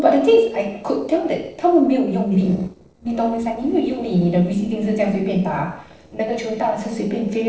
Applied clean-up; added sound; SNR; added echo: neural separator model SepFormer DNS4.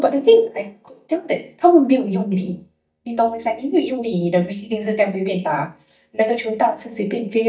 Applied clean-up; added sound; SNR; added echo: neural mask model DeepFilterNet 3.